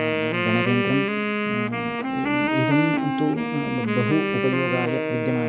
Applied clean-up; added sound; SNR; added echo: none; Wind instrument, woodwind instrument; -1 dB; none.